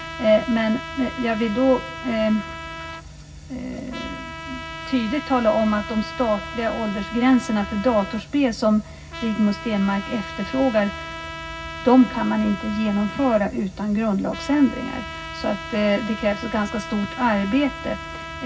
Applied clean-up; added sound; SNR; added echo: none; Trumpet; 12 dB; reverberation time 0.4 s.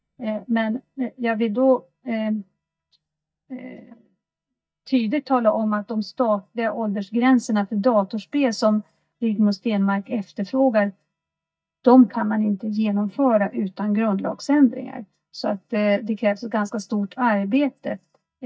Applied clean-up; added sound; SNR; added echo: neural mask model DeepFilterNet 3.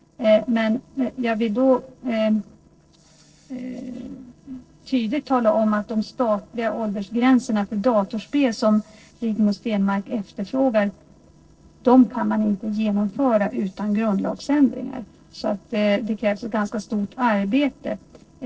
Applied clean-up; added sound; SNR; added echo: neural separator model SepFormer DNS4.